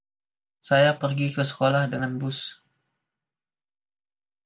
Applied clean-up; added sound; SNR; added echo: none; none; none; none.